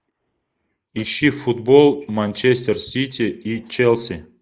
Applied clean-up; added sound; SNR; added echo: neural mask model Resemble Enhance denoiser.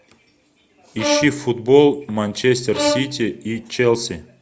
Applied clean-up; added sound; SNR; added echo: none; Bowed string instrument; 7 dB; none.